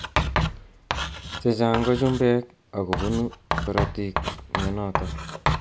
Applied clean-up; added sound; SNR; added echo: none; Writing; 2 dB; none.